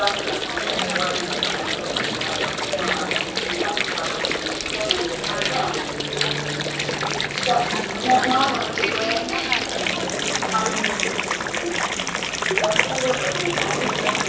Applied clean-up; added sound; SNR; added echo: none; Water; -4 dB; reverberation time 0.7 s.